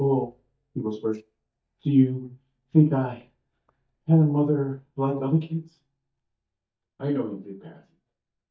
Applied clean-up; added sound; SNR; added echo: neural mask model DeepFilterNet 3.